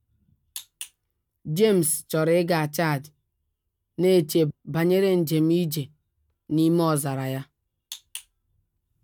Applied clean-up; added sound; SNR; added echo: none; none; none; none.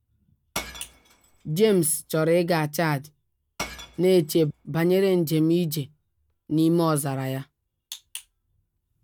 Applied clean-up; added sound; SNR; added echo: none; Shatter / Crushing; 19 dB; none.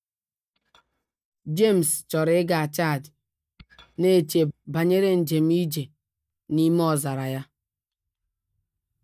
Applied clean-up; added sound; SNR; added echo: neural mask model DeepFilterNet 3.